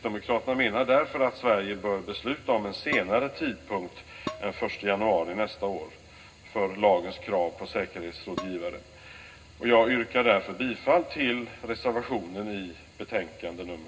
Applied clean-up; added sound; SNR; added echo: none; Dishes, pots, and pans; 14 dB; reverberation time 0.2 s.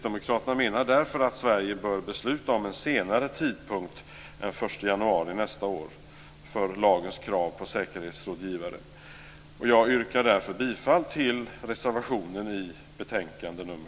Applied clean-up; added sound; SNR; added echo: none; none; none; none.